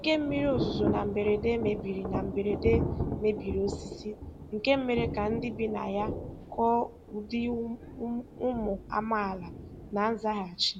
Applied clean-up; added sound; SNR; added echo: none; Thunder / Rain; 6 dB; none.